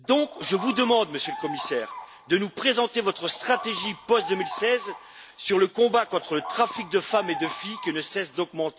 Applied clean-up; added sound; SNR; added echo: none; Bird vocalization, bird call, bird song; 13 dB; none.